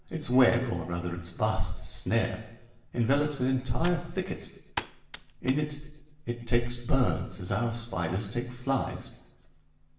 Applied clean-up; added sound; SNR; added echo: none; Computer keyboard; 15 dB; reverberation time 0.8 s.